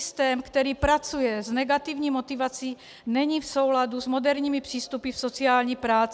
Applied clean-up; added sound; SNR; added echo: none; none; none; none.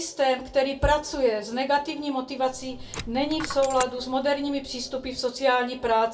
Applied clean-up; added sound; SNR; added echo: none; Coin (dropping); 13 dB; reverberation time 0.2 s.